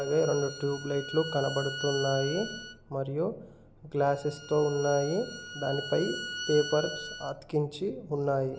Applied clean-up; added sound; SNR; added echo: none; Bowed string instrument; 11 dB; none.